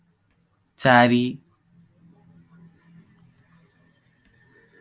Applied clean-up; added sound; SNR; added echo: none; none; none; none.